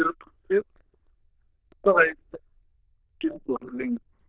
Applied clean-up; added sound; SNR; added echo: neural diffusion model UNIVERSE++.